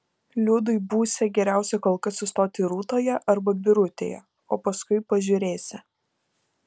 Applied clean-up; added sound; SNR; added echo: none; none; none; none.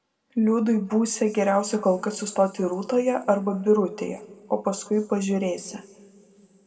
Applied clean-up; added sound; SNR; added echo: none; none; none; reverberation time 1.4 s.